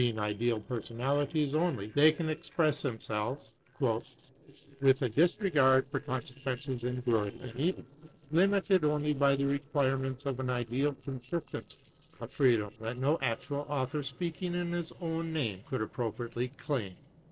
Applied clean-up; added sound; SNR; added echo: neural separator model SepFormer DNS4.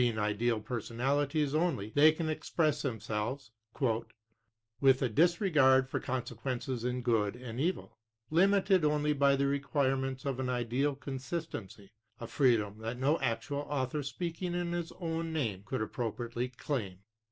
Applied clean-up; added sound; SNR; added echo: none; none; none; none.